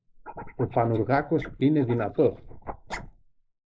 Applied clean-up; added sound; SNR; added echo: neural mask model Resemble Enhance denoiser.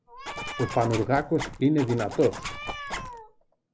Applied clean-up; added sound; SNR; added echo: none; Meow + Zipper (clothing); 10 dB; none.